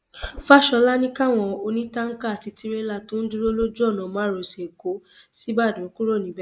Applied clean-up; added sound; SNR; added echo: neural mask model Resemble Enhance denoiser.